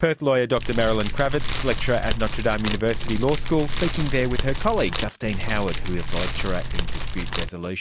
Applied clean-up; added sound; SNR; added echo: none; Fire; -1 dB; none.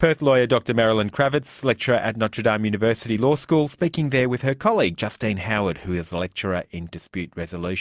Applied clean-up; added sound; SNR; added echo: none; none; none; none.